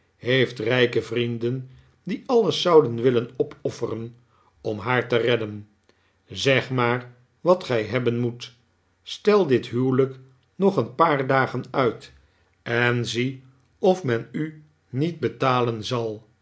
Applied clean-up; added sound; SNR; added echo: none; none; none; none.